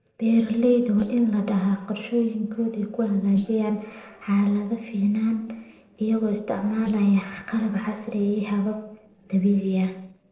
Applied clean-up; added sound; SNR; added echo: neural separator model SepFormer DNS4.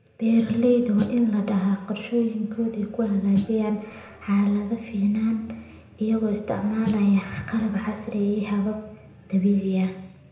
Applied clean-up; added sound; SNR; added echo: none; Snare drum; 12 dB; reverberation time 0.8 s.